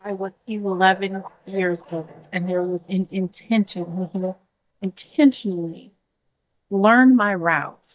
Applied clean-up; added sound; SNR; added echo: neural mask model DeepFilterNet 3.